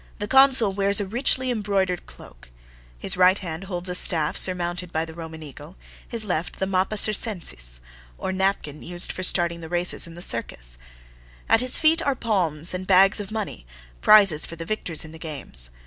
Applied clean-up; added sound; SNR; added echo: none; none; none; none.